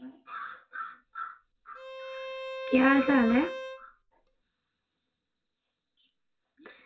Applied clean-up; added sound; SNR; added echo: none; Bowed string instrument; 8 dB; reverberation time 0.2 s.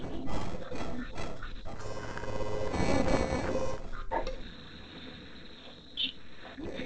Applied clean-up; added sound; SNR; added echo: neural separator model SepFormer DNS4.